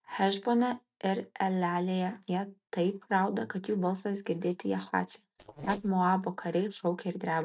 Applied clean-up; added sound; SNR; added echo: neural mask model RNNoise.